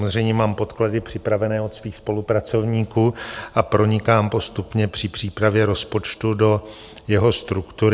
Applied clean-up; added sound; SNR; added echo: none; none; none; none.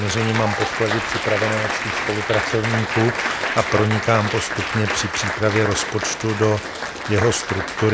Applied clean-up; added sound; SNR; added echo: none; Applause; 3 dB; none.